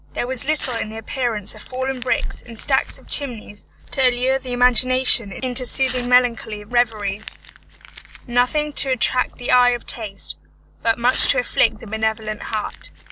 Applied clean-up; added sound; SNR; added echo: none; Crumpling, crinkling / Tearing; 19 dB; none.